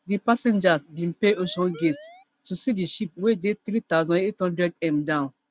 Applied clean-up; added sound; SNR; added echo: none; Siren; 17 dB; none.